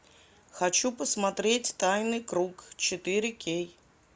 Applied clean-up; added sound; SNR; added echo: none; none; none; none.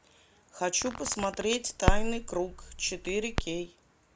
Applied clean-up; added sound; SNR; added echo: none; Crackle; -2 dB; none.